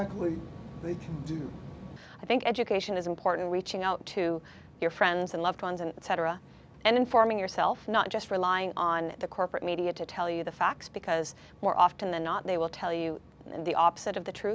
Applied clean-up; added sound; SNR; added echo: none; none; none; none.